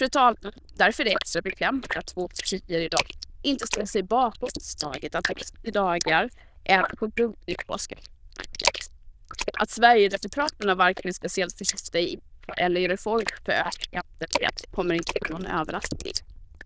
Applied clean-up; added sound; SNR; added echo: neural diffusion model UNIVERSE++.